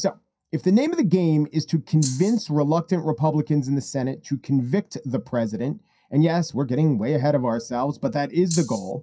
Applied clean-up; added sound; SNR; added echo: classical method WPE with log-MMSE.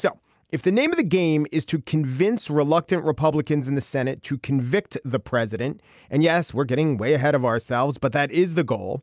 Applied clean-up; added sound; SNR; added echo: none; none; none; none.